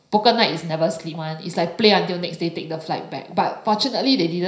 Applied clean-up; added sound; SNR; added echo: none; none; none; reverberation time 0.5 s.